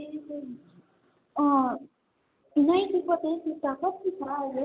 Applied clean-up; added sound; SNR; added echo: none; none; none; none.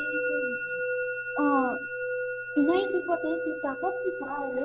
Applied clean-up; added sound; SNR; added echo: none; Musical instrument; 1 dB; none.